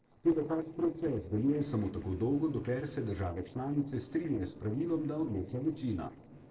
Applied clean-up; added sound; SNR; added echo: neural separator model SepFormer DNS4.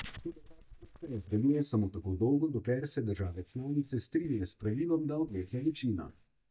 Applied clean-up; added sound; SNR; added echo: neural mask model DeepFilterNet 3.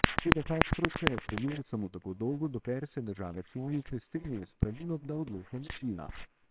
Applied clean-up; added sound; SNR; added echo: neural separator model SepFormer WHAMR!.